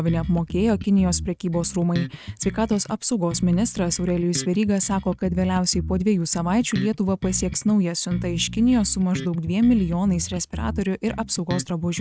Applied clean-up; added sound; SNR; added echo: neural mask model RNNoise.